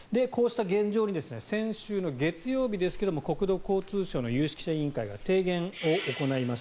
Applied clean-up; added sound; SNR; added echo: none; Rain; 17 dB; none.